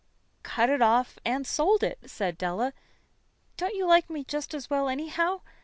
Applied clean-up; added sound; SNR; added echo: none; none; none; none.